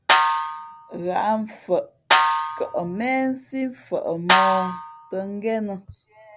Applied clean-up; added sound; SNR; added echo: none; Snare drum; -3 dB; none.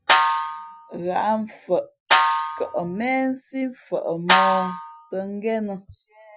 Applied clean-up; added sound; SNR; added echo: classical method Wiener filter.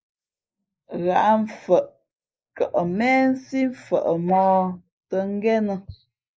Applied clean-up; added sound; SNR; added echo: neural mask model Resemble Enhance denoiser.